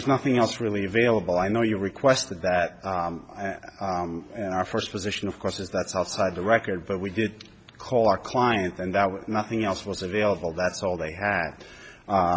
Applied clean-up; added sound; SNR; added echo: none; none; none; none.